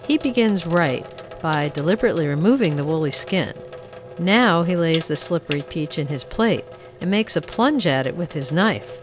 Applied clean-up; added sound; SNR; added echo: none; Sink (filling or washing); 15 dB; none.